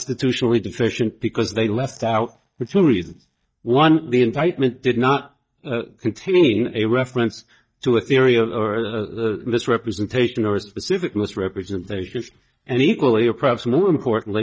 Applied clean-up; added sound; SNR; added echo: neural mask model DeepFilterNet 3.